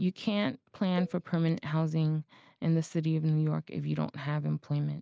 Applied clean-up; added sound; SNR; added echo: none; Cowbell; 19 dB; none.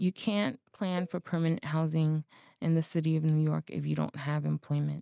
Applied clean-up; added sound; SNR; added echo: neural mask model DeepFilterNet 3.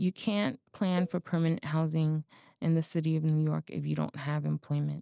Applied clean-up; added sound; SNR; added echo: neural separator model SepFormer DNS4.